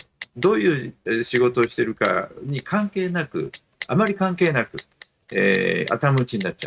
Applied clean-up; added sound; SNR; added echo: neural mask model RNNoise.